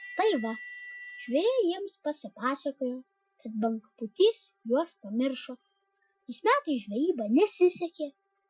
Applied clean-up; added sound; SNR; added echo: classical method Wiener filter.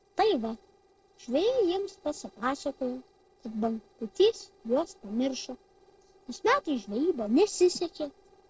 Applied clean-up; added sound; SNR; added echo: neural separator model SepFormer DNS4.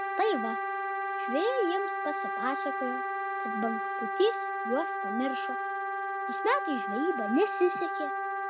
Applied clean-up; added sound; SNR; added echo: none; Wind instrument, woodwind instrument; 0 dB; none.